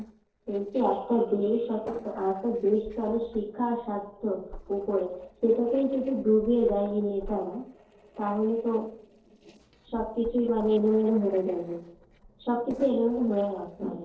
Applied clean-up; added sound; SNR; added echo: neural separator model SepFormer DNS4.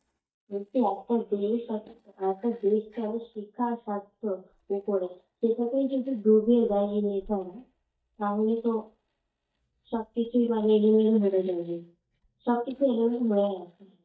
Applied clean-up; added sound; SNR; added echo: neural mask model DeepFilterNet 3.